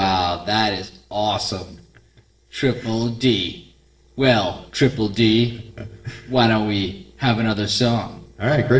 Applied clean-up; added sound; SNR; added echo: neural separator model SepFormer DNS4.